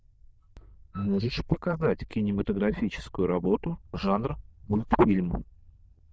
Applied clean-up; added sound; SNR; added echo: neural diffusion model UNIVERSE++.